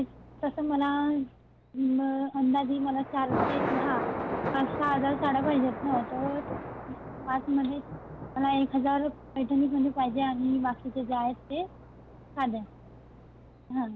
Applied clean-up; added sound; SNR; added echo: none; Thunder; 8 dB; none.